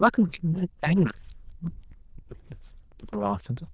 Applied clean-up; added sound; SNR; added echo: neural diffusion model UNIVERSE++.